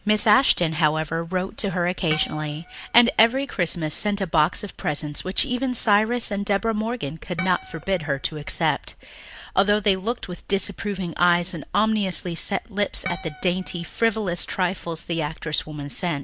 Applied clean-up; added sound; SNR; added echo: none; Harp; 14 dB; none.